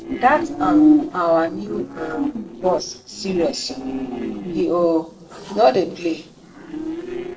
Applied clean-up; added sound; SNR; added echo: neural separator model SepFormer DNS4.